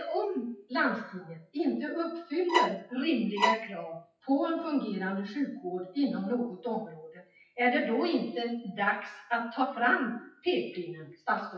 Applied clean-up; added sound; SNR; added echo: classical method WPE with log-MMSE.